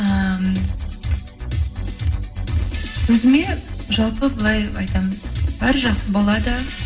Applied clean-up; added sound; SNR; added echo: none; none; none; reverberation time 0.8 s.